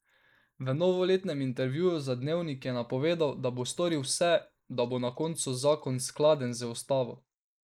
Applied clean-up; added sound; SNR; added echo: neural mask model Resemble Enhance denoiser.